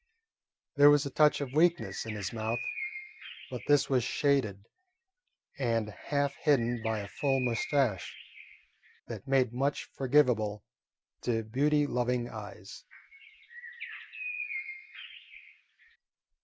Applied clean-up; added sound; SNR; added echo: none; Bird; 12 dB; none.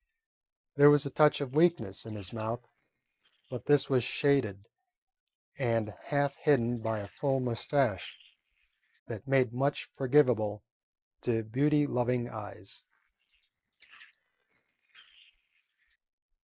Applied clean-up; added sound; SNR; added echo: neural separator model SepFormer DNS4.